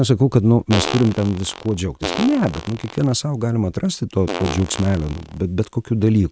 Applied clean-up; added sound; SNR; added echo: neural mask model RNNoise.